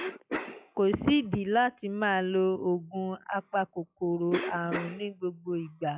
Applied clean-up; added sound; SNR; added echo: classical method log-MMSE.